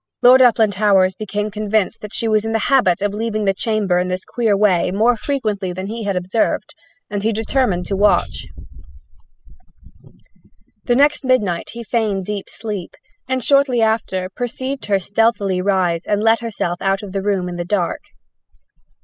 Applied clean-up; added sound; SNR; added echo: classical method spectral subtraction.